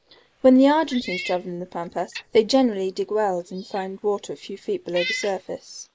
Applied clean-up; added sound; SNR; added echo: neural mask model Resemble Enhance denoiser.